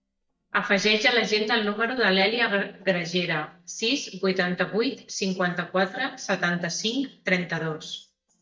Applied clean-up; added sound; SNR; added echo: neural mask model DeepFilterNet 3.